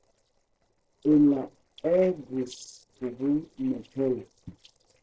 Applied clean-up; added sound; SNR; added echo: neural separator model SepFormer DNS4.